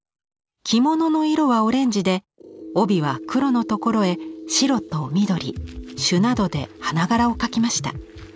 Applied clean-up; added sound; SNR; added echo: none; none; none; none.